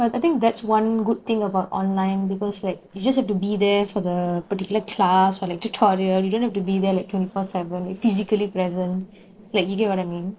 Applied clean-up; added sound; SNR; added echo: neural separator model SepFormer DNS4.